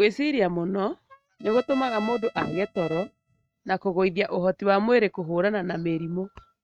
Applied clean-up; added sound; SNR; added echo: neural mask model RNNoise.